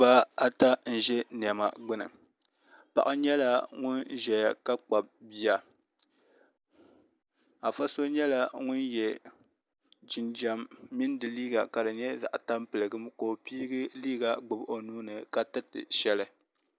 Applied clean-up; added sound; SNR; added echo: none; none; none; none.